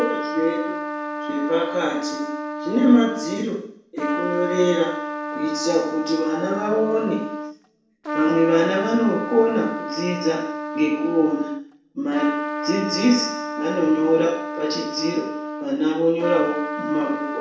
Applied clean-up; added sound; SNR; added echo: none; Trumpet; 6 dB; reverberation time 0.6 s.